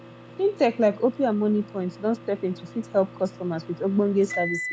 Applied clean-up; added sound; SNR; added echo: none; Microwave oven; 14 dB; none.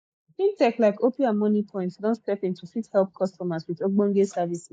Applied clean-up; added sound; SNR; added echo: neural mask model Resemble Enhance denoiser.